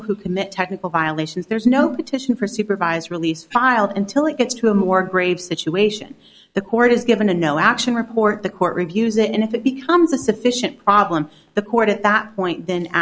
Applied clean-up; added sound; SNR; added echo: none; none; none; none.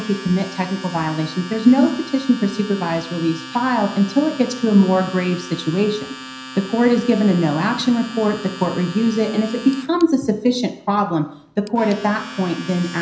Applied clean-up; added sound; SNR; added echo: none; Domestic sounds, home sounds; 15 dB; reverberation time 0.5 s.